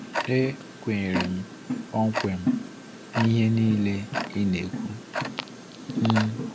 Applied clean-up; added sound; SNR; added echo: none; Tick-tock; 6 dB; none.